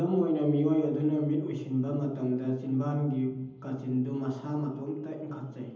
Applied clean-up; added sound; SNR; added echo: none; none; none; reverberation time 0.9 s.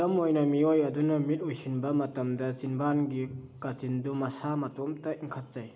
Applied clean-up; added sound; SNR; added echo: none; none; none; none.